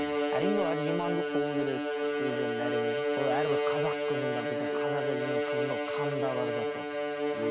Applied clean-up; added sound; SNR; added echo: none; Bowed string instrument; -5 dB; none.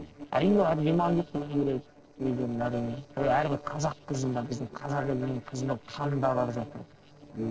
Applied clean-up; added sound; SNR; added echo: neural separator model SepFormer DNS4.